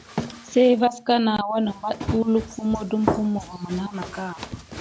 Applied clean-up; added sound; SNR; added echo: none; Run; 9 dB; none.